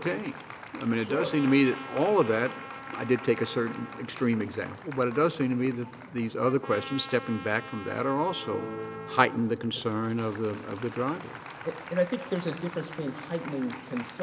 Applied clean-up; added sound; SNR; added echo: none; Applause + Trumpet; 13 dB; none.